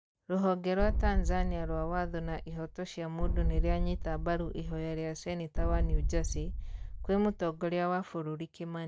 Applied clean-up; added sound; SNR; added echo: none; Boom; -2 dB; none.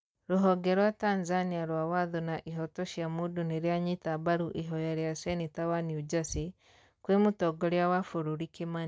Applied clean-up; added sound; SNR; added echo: none; none; none; none.